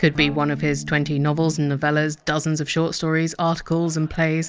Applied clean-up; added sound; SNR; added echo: none; Electric guitar / Strum; 12 dB; none.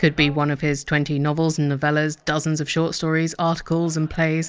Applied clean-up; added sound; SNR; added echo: none; none; none; none.